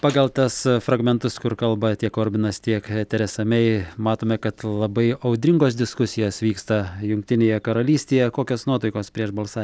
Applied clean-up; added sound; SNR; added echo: none; none; none; none.